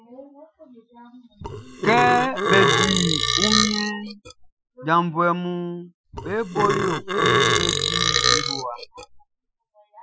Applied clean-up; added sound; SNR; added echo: classical method Wiener filter.